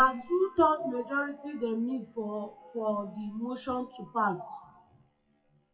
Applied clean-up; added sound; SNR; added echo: classical method WPE with log-MMSE.